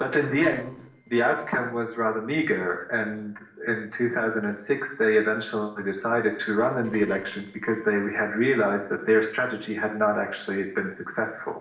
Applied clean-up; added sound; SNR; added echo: neural separator model SepFormer DNS4.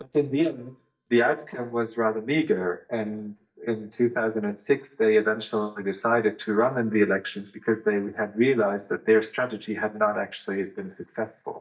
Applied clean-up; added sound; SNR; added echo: neural mask model DeepFilterNet 3.